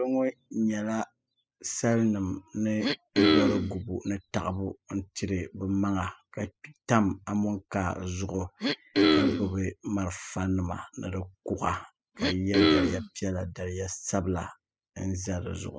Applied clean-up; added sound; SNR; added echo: classical method spectral subtraction.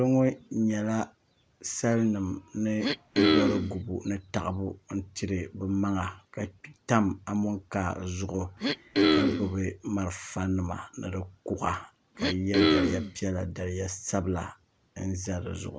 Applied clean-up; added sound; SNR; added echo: none; Cough; -5 dB; none.